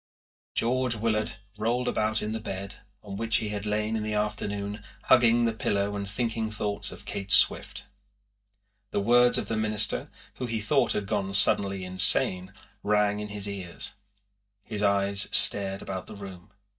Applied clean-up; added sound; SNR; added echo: neural mask model DeepFilterNet 3.